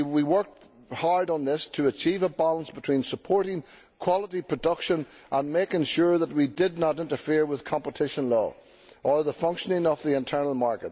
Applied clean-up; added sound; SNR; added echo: none; none; none; none.